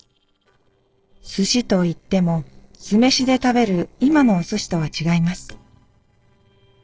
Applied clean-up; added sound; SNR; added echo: neural separator model SepFormer DNS4.